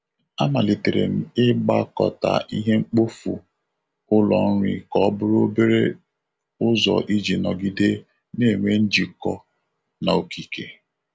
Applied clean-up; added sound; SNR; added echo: none; none; none; none.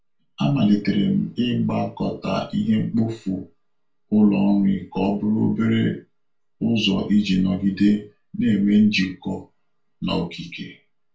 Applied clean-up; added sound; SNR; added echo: none; none; none; reverberation time 0.2 s.